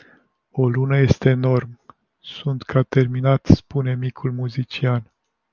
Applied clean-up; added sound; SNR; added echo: none; none; none; none.